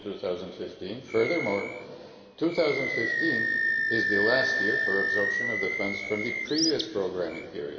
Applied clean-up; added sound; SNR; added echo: none; Animal; 0 dB; reverberation time 2.3 s.